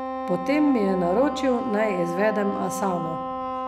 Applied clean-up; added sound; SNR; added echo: none; Wind instrument, woodwind instrument; 5 dB; none.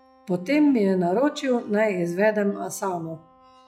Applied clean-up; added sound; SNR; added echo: classical method log-MMSE.